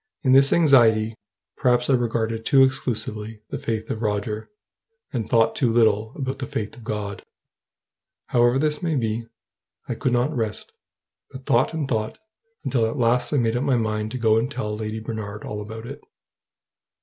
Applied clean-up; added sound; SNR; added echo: none; none; none; none.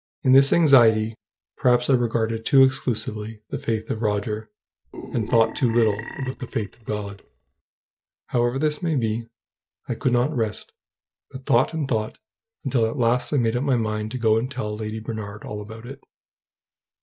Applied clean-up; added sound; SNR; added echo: neural mask model DeepFilterNet 3.